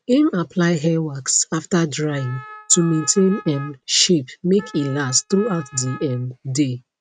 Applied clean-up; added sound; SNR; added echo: neural mask model RNNoise.